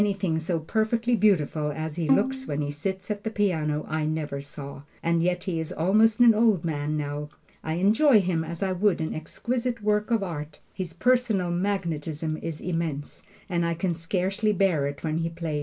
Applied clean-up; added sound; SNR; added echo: none; Bowed string instrument; 6 dB; none.